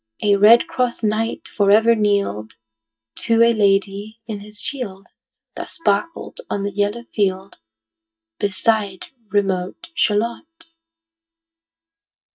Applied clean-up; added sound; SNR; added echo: neural mask model DeepFilterNet 3.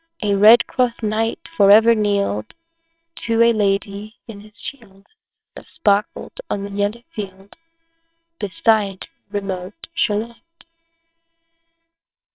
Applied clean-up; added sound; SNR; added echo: neural separator model SepFormer WHAMR!.